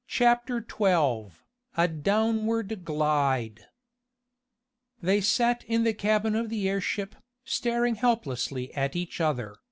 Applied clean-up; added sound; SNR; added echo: none; none; none; none.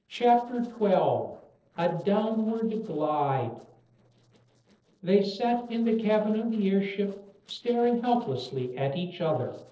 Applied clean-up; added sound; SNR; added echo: neural separator model SepFormer DNS4.